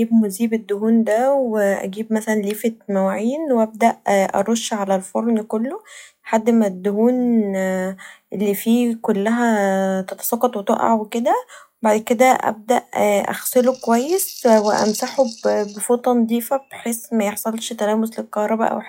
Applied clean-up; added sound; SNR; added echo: classical method log-MMSE.